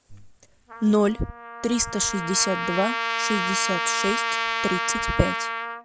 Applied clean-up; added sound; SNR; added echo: none; Trumpet; 2 dB; none.